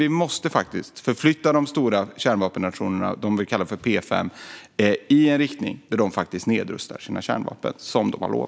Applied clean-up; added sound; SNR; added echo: none; none; none; none.